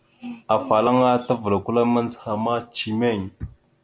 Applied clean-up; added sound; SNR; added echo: none; none; none; none.